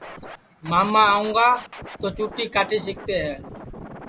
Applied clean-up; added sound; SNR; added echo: none; Scratching (performance technique); 15 dB; none.